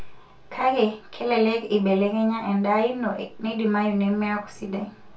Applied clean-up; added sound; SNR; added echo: none; none; none; reverberation time 0.3 s.